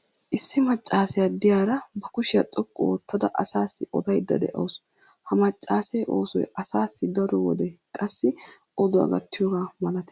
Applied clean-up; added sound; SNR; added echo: none; none; none; none.